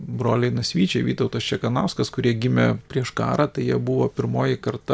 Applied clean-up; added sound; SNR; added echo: none; none; none; none.